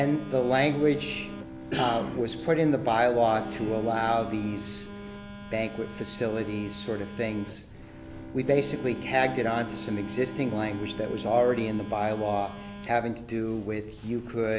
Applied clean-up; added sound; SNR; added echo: none; Bowed string instrument + Telephone; 12 dB; none.